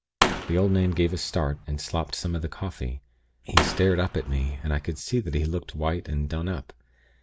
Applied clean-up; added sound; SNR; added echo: none; Fireworks; 3 dB; none.